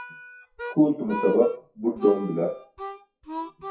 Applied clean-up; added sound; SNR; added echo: classical method WPE with log-MMSE.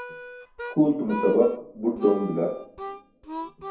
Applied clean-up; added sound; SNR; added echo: none; Harmonica; 12 dB; reverberation time 0.6 s.